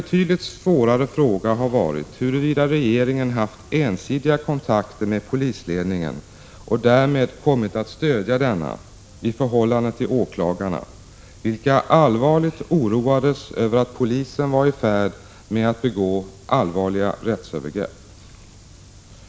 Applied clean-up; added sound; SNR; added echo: none; none; none; none.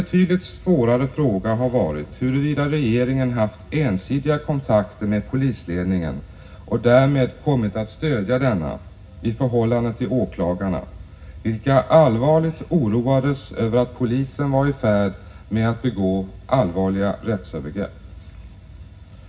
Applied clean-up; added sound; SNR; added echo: none; none; none; reverberation time 0.4 s.